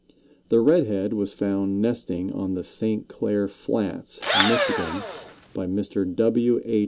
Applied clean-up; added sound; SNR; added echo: none; Engine / Drill; 0 dB; none.